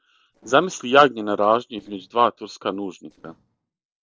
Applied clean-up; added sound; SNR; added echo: neural separator model SepFormer DNS4.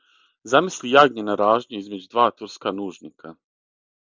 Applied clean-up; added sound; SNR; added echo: none; none; none; none.